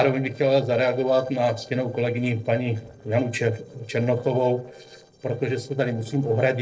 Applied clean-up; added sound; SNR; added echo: neural separator model SepFormer DNS4.